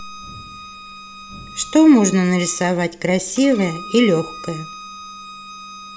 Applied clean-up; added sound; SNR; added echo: none; Bowed string instrument; 17 dB; none.